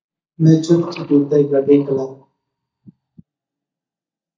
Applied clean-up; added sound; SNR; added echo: neural mask model DeepFilterNet 3.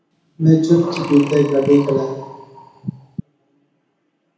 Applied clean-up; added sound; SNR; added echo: none; Breathing; 12 dB; reverberation time 0.9 s.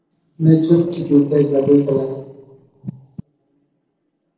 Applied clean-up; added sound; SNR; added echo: neural separator model SepFormer DNS4.